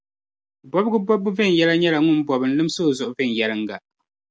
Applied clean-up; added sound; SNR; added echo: none; none; none; none.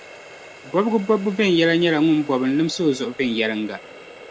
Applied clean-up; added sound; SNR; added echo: none; Water tap, faucet; 20 dB; none.